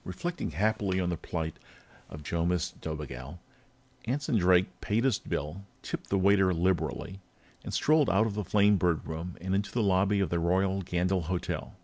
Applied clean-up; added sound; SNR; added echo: none; none; none; none.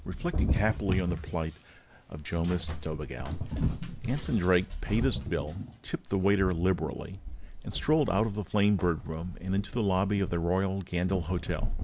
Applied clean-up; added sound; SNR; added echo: none; Cat; 5 dB; none.